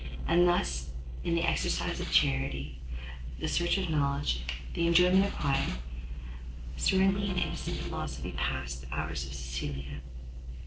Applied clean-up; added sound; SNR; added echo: neural separator model SepFormer DNS4.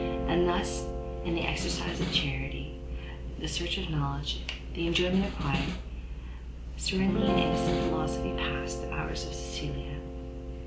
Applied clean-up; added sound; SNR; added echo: none; Snare drum + Guitar; 3 dB; none.